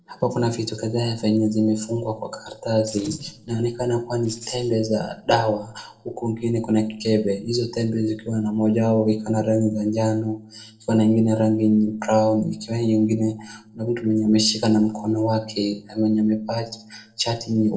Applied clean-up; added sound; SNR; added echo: neural separator model SepFormer DNS4.